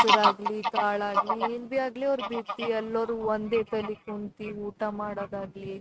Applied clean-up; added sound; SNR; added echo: neural mask model RNNoise.